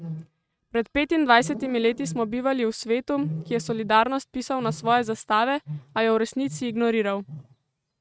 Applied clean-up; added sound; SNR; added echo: neural mask model RNNoise.